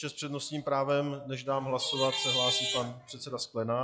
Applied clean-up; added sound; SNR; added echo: classical method log-MMSE.